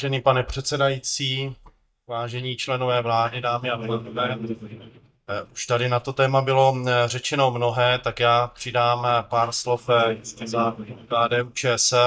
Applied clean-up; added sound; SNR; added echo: neural mask model DeepFilterNet 3.